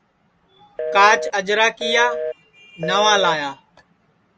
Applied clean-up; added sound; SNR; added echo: none; Telephone; 6 dB; none.